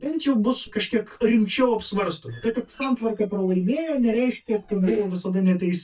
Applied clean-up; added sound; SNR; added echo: neural mask model DeepFilterNet 3.